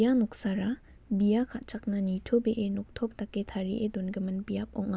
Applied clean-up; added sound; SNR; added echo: none; none; none; none.